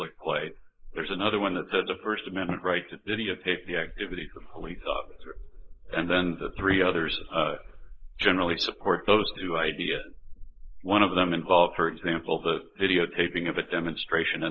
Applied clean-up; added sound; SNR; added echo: neural mask model Resemble Enhance denoiser.